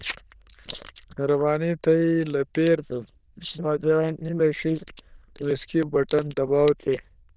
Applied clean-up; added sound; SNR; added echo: neural diffusion model UNIVERSE++.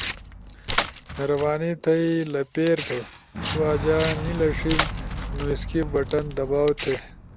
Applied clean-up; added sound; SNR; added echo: none; Boom + Tearing; 6 dB; none.